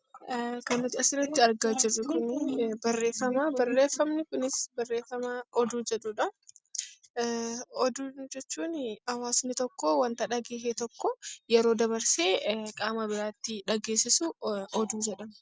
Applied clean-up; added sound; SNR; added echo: none; none; none; none.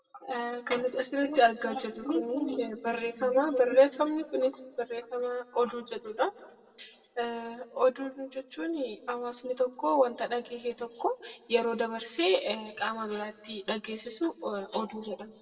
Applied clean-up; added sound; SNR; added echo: none; none; none; reverberation time 1.5 s.